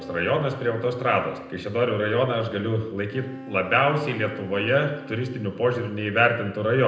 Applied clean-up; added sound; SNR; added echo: none; Wind instrument, woodwind instrument; 18 dB; reverberation time 0.8 s.